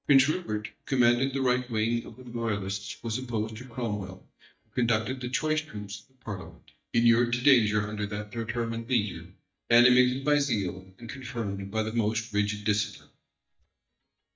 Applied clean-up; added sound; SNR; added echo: neural mask model DeepFilterNet 3.